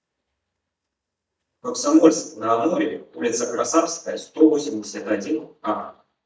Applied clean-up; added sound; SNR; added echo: neural mask model DeepFilterNet 3.